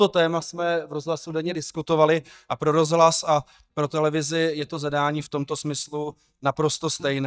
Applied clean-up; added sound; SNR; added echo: neural mask model DeepFilterNet 3.